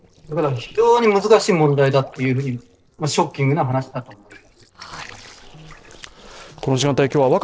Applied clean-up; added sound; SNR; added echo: neural separator model SepFormer DNS4.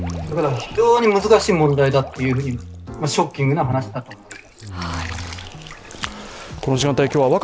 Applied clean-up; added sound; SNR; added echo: none; Drip; 19 dB; none.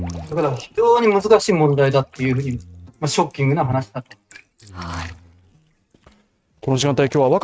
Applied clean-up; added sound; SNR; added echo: neural mask model RNNoise.